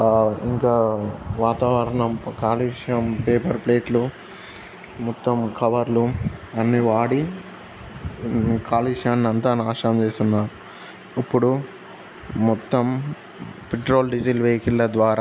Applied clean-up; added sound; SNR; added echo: none; none; none; none.